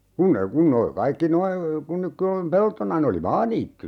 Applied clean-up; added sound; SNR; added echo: none; none; none; none.